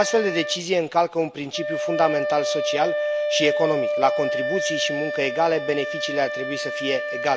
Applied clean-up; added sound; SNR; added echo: none; Wind instrument, woodwind instrument; 2 dB; none.